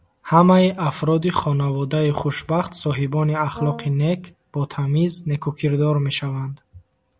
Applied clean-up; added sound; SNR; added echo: none; Brass instrument; 15 dB; none.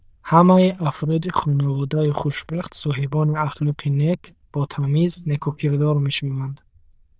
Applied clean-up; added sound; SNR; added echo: neural diffusion model UNIVERSE++.